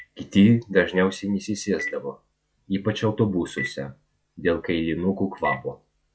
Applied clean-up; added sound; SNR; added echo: classical method log-MMSE.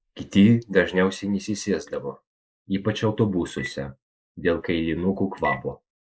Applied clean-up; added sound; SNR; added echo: neural mask model Resemble Enhance denoiser.